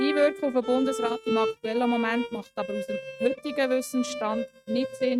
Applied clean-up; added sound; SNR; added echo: neural mask model RNNoise.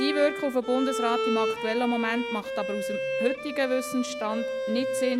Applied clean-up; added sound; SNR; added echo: none; Bowed string instrument; 2 dB; none.